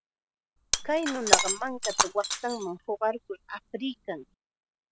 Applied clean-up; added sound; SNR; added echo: none; Shatter; -3 dB; none.